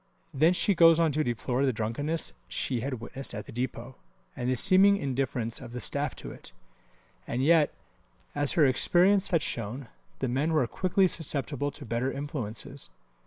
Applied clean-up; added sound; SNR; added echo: neural separator model SepFormer WHAM!.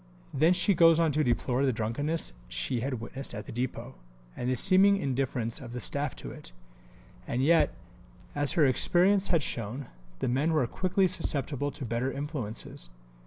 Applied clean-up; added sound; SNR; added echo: none; Tap; 13 dB; none.